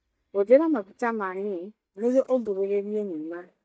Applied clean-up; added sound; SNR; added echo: neural mask model DeepFilterNet 3.